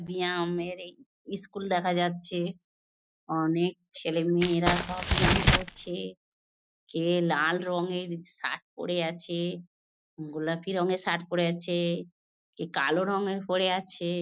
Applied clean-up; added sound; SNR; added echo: none; Crumpling, crinkling; -4 dB; none.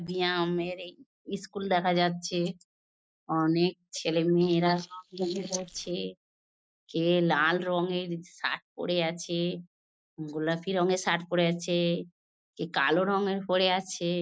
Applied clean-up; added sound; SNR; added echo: neural mask model Resemble Enhance denoiser.